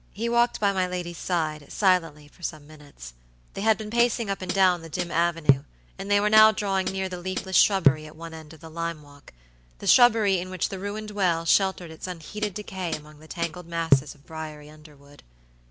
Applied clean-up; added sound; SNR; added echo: none; Hi-hat; 2 dB; none.